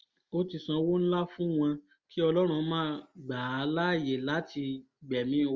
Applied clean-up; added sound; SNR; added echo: none; none; none; none.